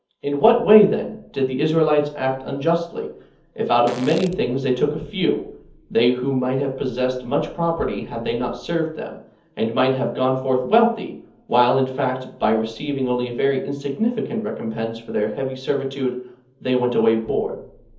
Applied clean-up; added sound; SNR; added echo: none; Fart; 16 dB; reverberation time 0.7 s.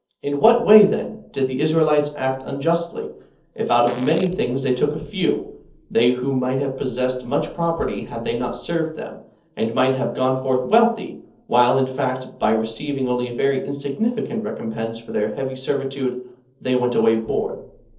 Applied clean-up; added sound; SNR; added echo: neural separator model SepFormer DNS4.